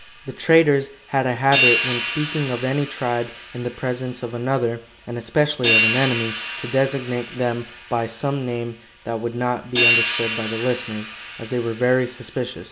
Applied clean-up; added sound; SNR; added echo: none; Hi-hat; 2 dB; none.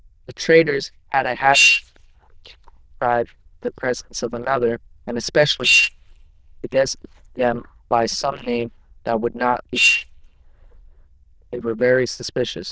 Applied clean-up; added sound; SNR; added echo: neural diffusion model UNIVERSE++.